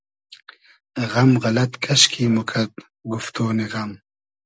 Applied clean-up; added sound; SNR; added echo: none; none; none; none.